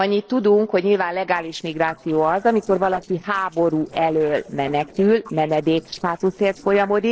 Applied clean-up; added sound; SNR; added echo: neural separator model SepFormer DNS4.